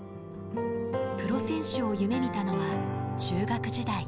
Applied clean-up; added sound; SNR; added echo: none; none; none; none.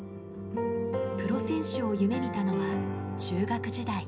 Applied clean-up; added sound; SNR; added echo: none; none; none; reverberation time 0.3 s.